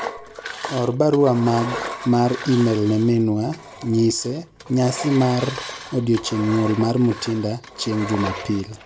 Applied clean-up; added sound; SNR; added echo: none; Engine; 12 dB; none.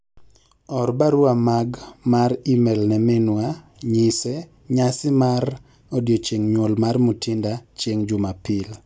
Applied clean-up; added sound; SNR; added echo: none; none; none; none.